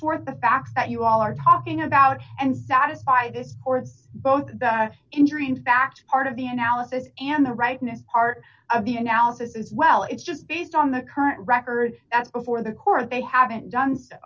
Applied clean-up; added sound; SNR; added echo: none; none; none; none.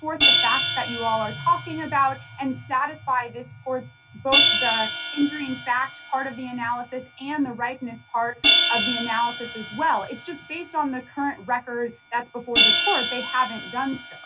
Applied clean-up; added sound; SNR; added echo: none; Hi-hat; -3 dB; none.